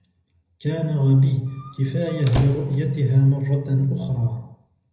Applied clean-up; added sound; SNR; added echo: none; Squeak; 13 dB; reverberation time 0.5 s.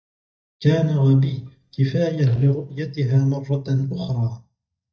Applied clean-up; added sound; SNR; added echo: neural mask model DeepFilterNet 3.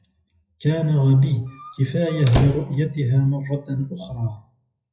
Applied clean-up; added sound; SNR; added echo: classical method WPE with log-MMSE.